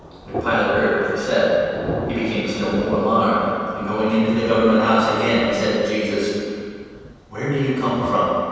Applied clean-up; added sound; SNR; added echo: none; Thunder; 13 dB; reverberation time 2.1 s.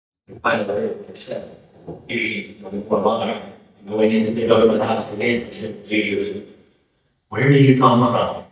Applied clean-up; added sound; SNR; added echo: neural mask model DeepFilterNet 3.